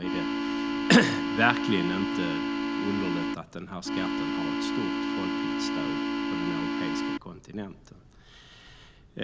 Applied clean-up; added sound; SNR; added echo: none; Organ; -2 dB; none.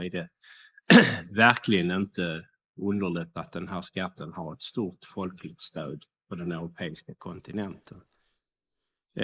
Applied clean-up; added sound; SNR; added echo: neural mask model Resemble Enhance denoiser.